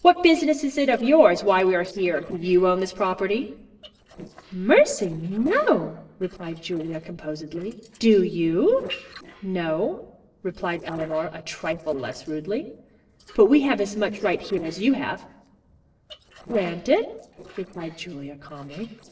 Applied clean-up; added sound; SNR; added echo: neural separator model SepFormer DNS4.